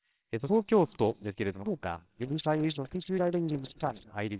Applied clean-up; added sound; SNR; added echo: neural separator model SepFormer WHAMR!.